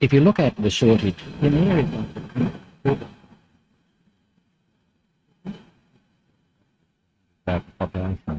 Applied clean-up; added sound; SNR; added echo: neural mask model RNNoise.